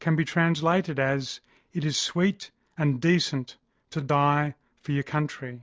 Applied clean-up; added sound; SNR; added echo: none; none; none; none.